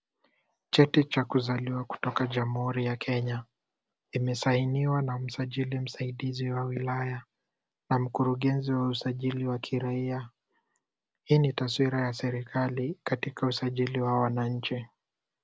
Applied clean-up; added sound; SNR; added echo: none; none; none; none.